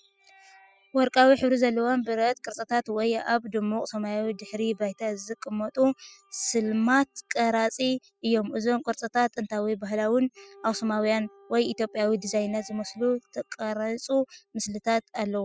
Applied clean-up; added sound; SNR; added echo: classical method spectral subtraction.